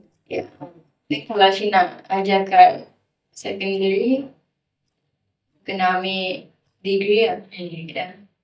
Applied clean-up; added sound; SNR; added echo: neural mask model DeepFilterNet 3.